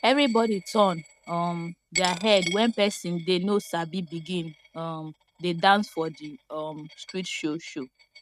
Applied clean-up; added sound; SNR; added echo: neural mask model RNNoise.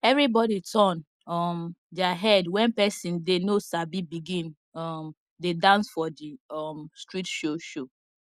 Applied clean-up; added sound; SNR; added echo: none; none; none; none.